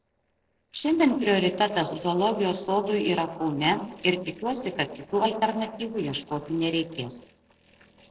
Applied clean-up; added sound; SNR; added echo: neural separator model SepFormer DNS4.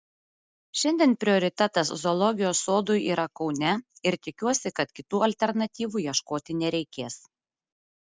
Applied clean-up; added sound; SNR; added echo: none; none; none; none.